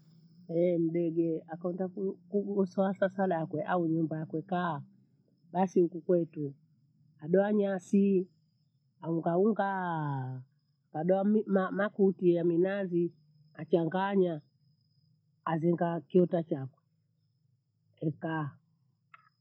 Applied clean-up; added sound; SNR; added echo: none; none; none; none.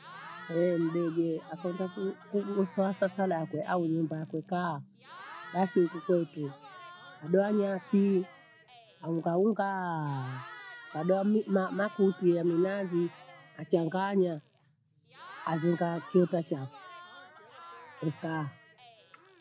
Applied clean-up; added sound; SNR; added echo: none; Crowd / Cheering; 19 dB; none.